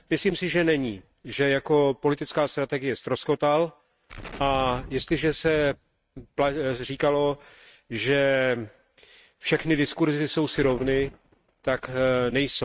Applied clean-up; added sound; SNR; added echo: neural mask model RNNoise.